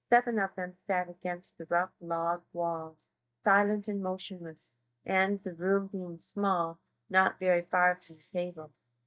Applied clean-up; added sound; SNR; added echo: neural mask model DeepFilterNet 3.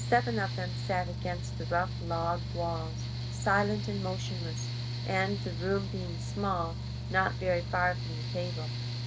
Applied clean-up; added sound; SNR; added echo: none; Mechanical fan; 2 dB; none.